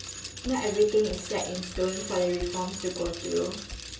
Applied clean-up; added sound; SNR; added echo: none; Bicycle; 10 dB; reverberation time 0.3 s.